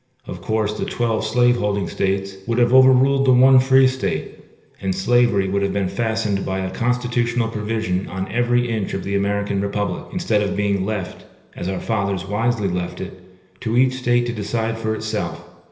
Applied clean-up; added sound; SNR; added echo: none; none; none; reverberation time 1.4 s.